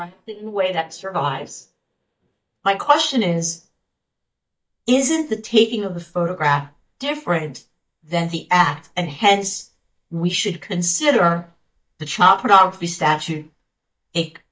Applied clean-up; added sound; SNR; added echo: neural mask model DeepFilterNet 3.